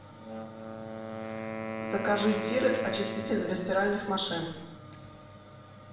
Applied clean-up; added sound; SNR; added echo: none; Wind instrument, woodwind instrument; 7 dB; reverberation time 0.9 s.